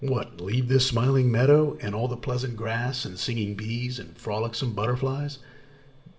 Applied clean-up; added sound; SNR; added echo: none; none; none; reverberation time 1.1 s.